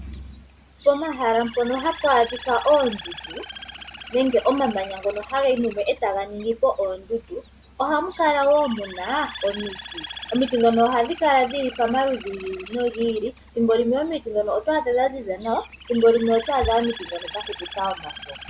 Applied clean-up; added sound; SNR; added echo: none; Bird; 17 dB; none.